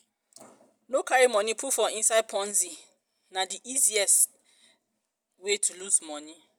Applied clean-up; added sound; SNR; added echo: none; none; none; none.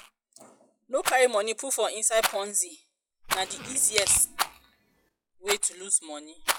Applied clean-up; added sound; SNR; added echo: classical method log-MMSE.